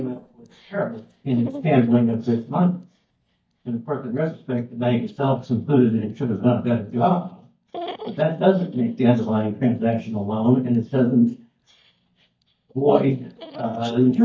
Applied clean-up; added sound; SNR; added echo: neural mask model DeepFilterNet 3.